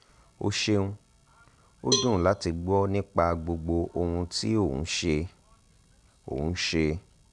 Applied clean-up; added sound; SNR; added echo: none; Cowbell; 6 dB; none.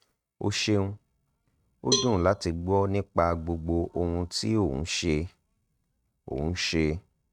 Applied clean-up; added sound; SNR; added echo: neural mask model RNNoise.